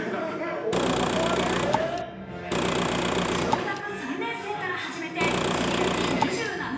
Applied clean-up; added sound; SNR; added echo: none; Engine / Car; -5 dB; reverberation time 0.9 s.